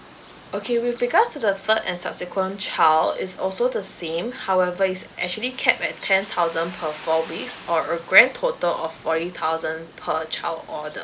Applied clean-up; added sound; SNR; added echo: none; Bird; 19 dB; none.